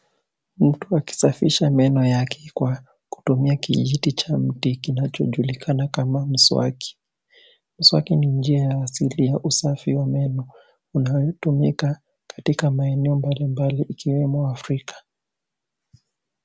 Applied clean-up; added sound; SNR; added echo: none; none; none; none.